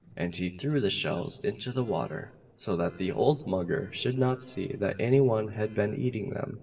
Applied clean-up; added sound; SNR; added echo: neural separator model SepFormer DNS4.